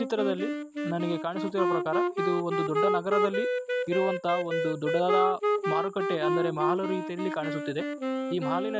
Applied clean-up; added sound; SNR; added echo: none; Wind instrument, woodwind instrument; -1 dB; none.